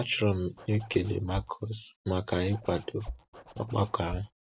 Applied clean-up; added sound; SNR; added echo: none; Zipper (clothing); 14 dB; none.